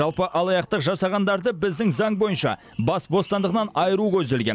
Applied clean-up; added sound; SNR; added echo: none; none; none; none.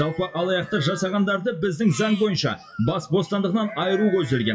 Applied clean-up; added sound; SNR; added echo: classical method WPE with log-MMSE.